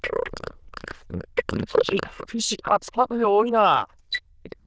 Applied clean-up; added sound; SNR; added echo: neural diffusion model UNIVERSE++.